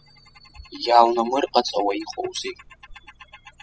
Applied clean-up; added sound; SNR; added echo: classical method spectral subtraction.